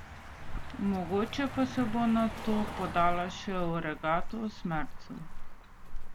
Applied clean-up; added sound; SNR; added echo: none; Car passing by; 4 dB; none.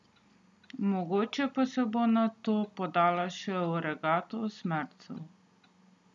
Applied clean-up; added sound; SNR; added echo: none; none; none; none.